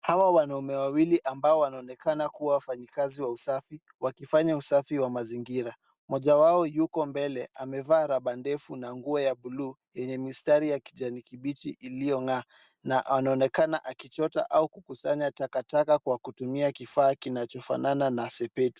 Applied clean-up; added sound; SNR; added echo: none; none; none; none.